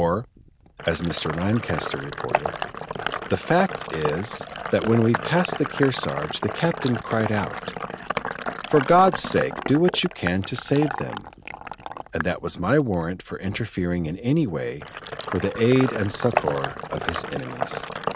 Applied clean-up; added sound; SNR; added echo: none; Sink (filling or washing); 7 dB; none.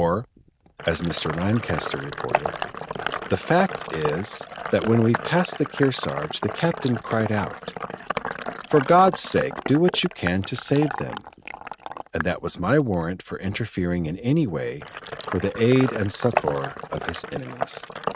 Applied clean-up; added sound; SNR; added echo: neural mask model RNNoise.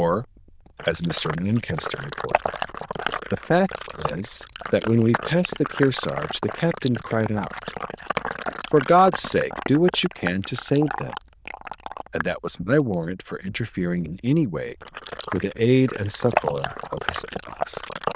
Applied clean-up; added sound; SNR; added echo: neural diffusion model UNIVERSE++.